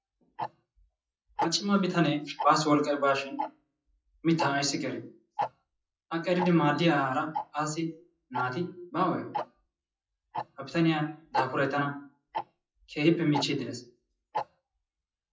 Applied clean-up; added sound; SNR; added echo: classical method WPE with log-MMSE.